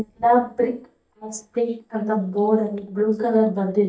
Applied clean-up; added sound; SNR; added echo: neural mask model DeepFilterNet 3.